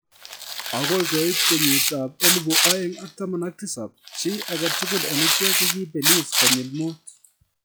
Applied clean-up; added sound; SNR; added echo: classical method log-MMSE.